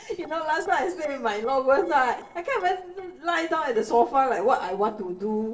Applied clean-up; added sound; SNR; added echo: neural separator model SepFormer DNS4.